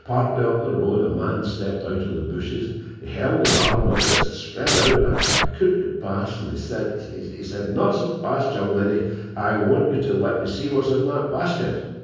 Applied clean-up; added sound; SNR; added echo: none; Scratching (performance technique); -3 dB; reverberation time 1.3 s.